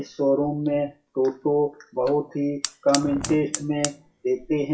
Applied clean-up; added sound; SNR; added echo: classical method WPE with log-MMSE.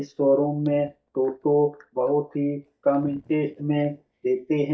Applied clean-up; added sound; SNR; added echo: neural mask model DeepFilterNet 3.